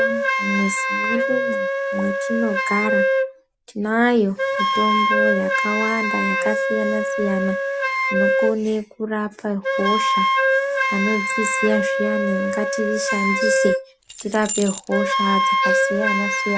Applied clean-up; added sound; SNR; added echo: none; Wind instrument, woodwind instrument + Keys jangling; -3 dB; none.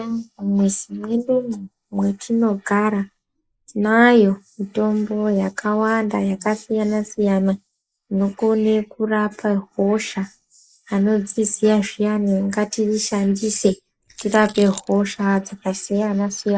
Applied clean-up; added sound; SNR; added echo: neural mask model Resemble Enhance denoiser.